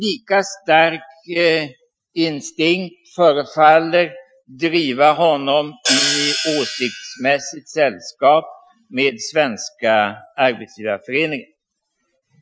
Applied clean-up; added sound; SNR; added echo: classical method Wiener filter.